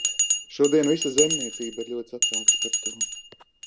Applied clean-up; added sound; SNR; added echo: none; Bell; -1 dB; none.